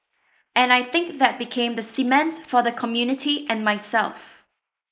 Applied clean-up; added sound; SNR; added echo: neural mask model Resemble Enhance denoiser.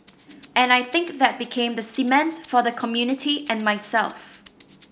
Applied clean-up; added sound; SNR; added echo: none; Rattle (instrument); 15 dB; none.